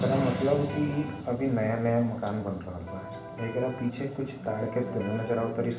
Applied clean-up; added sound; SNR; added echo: none; Electric guitar; 13 dB; reverberation time 0.8 s.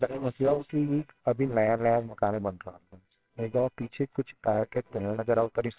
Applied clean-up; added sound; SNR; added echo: neural separator model SepFormer WHAMR!.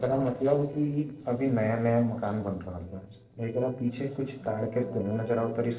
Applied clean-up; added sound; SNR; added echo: neural separator model SepFormer DNS4.